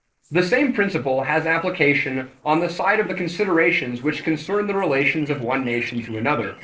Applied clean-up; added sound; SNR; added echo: neural separator model SepFormer DNS4.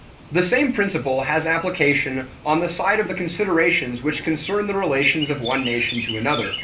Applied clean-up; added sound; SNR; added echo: none; Chirp, tweet; 14 dB; reverberation time 0.3 s.